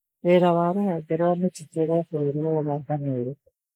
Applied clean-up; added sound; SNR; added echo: neural mask model Resemble Enhance denoiser.